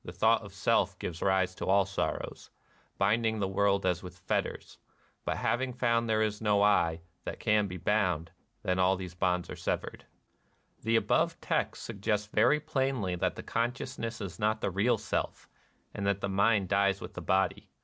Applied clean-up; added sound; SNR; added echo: none; none; none; none.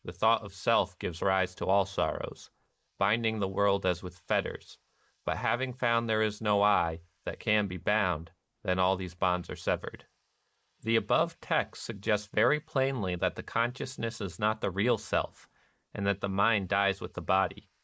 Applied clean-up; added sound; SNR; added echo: neural mask model Resemble Enhance denoiser.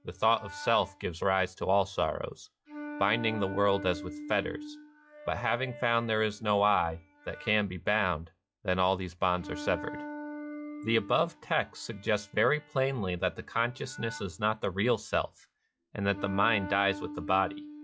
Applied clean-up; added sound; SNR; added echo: classical method log-MMSE.